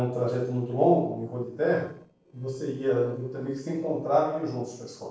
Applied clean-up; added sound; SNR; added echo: neural separator model SepFormer DNS4.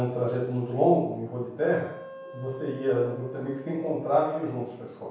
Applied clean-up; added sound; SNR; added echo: none; Wind instrument, woodwind instrument; 17 dB; reverberation time 0.7 s.